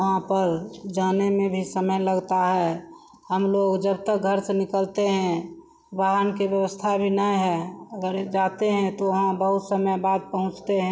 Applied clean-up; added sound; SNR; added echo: none; none; none; none.